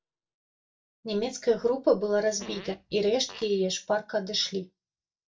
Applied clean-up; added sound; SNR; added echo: neural mask model DeepFilterNet 3.